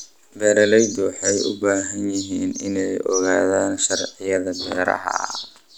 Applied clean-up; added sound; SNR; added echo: none; none; none; none.